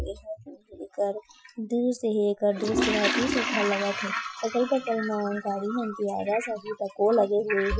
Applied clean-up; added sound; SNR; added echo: classical method Wiener filter.